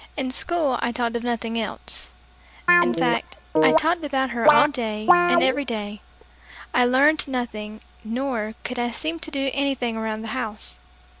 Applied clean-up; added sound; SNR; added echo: none; Guitar; -3 dB; none.